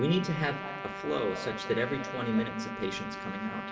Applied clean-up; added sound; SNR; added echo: none; Trumpet; 8 dB; reverberation time 2.3 s.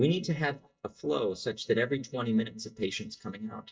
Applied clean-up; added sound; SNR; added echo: neural mask model DeepFilterNet 3.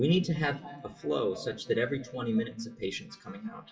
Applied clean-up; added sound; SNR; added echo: classical method WPE with log-MMSE.